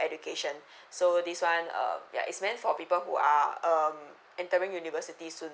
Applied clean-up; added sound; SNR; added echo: none; none; none; none.